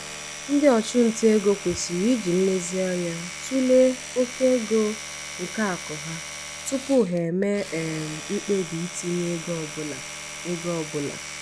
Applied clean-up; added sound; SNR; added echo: none; Domestic sounds, home sounds; 11 dB; none.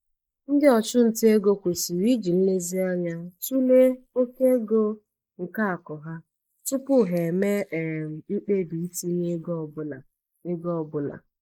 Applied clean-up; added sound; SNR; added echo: neural mask model Resemble Enhance denoiser.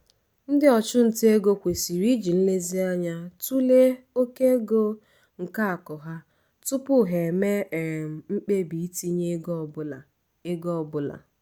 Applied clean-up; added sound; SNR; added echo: none; none; none; none.